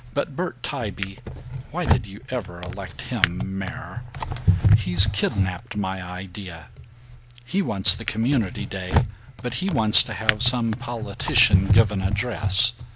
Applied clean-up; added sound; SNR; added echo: none; Drawer open or close; -1 dB; none.